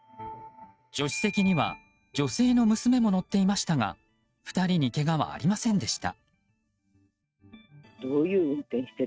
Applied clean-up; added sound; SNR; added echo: neural mask model RNNoise.